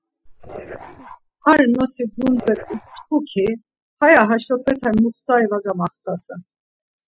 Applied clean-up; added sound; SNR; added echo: classical method spectral subtraction.